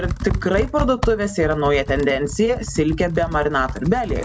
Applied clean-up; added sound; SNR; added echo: none; Computer keyboard; 7 dB; none.